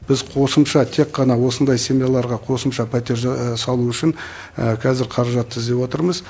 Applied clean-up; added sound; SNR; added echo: none; none; none; none.